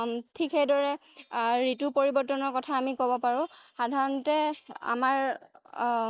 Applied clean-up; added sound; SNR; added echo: none; none; none; none.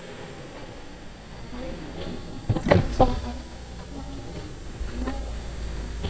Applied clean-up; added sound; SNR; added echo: neural mask model DeepFilterNet 3.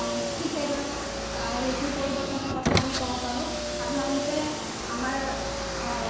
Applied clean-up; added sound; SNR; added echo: none; Car; -2 dB; reverberation time 1.1 s.